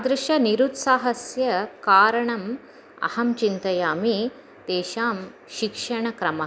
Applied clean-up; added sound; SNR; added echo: none; none; none; none.